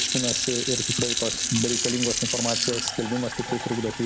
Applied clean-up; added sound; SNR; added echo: none; Fill (with liquid) / Sink (filling or washing); 0 dB; none.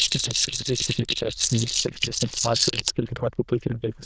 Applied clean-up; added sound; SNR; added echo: neural diffusion model UNIVERSE++.